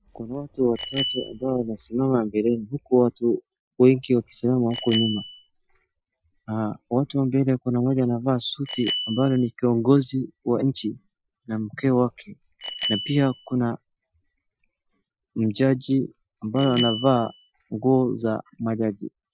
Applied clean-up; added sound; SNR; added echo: classical method Wiener filter.